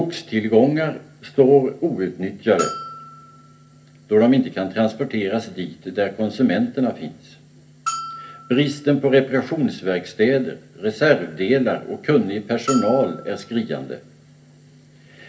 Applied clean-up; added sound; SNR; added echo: none; Bell; 13 dB; reverberation time 0.3 s.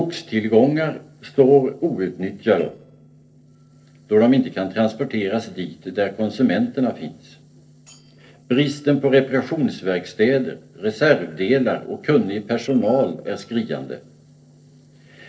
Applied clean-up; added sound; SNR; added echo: neural separator model SepFormer DNS4.